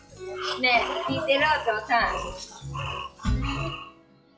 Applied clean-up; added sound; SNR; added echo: classical method log-MMSE.